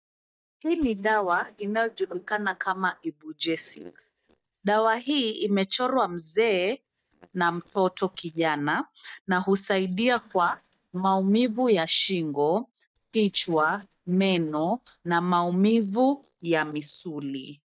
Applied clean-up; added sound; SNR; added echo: neural mask model DeepFilterNet 3.